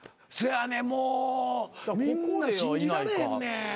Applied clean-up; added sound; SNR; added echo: none; none; none; none.